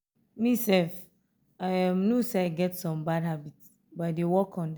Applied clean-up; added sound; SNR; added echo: none; none; none; none.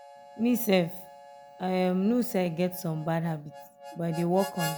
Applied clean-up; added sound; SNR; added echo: none; Harmonica; 14 dB; none.